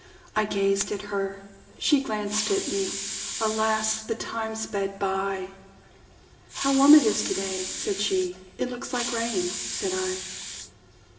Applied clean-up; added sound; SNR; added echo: none; Hiss; 6 dB; reverberation time 2.2 s.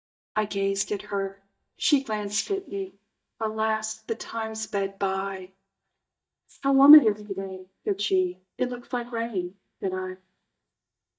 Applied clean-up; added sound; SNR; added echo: neural mask model DeepFilterNet 3.